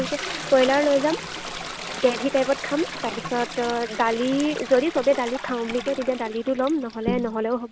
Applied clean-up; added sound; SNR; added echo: none; Toilet flush; 10 dB; none.